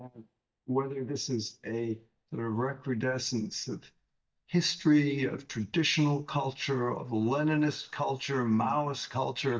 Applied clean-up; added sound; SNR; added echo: neural mask model DeepFilterNet 3.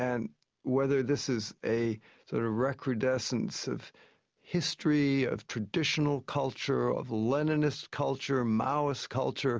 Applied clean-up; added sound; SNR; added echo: none; none; none; none.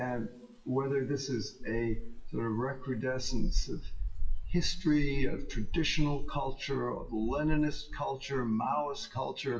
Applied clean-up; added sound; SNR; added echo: classical method WPE with log-MMSE.